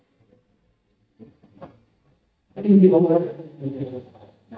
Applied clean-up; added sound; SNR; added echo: neural mask model DeepFilterNet 3.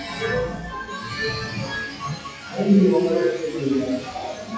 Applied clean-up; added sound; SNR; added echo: classical method WPE with log-MMSE.